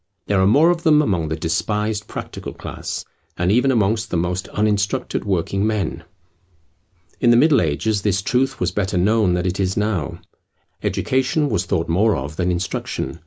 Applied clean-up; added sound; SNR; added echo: none; none; none; none.